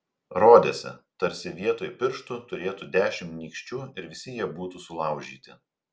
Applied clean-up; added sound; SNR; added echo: none; none; none; none.